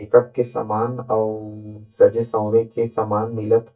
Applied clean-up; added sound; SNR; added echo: neural mask model DeepFilterNet 3.